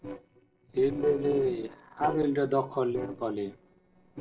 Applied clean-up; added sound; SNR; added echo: neural separator model SepFormer DNS4.